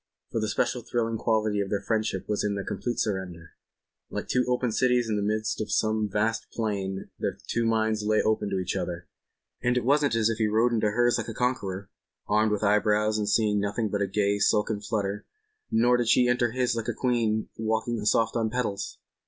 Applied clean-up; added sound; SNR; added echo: none; none; none; none.